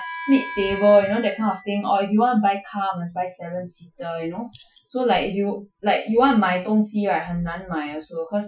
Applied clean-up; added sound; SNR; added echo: classical method Wiener filter.